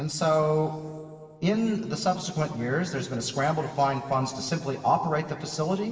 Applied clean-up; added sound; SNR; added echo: none; none; none; reverberation time 2.5 s.